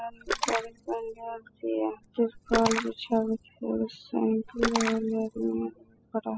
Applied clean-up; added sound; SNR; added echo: classical method spectral subtraction.